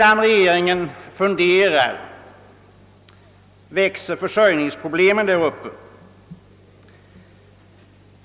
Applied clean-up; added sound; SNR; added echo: none; none; none; none.